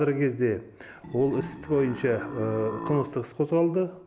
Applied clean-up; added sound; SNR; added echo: none; Burping, eructation; 11 dB; none.